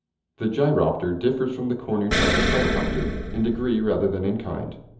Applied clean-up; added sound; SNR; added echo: none; Explosion; 1 dB; reverberation time 1.2 s.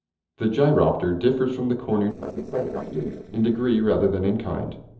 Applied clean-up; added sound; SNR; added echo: neural separator model SepFormer DNS4.